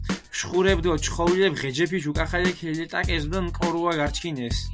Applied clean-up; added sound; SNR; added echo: none; Drum / Drum kit; 6 dB; none.